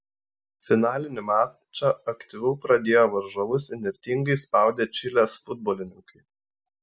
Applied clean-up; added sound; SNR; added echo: none; none; none; none.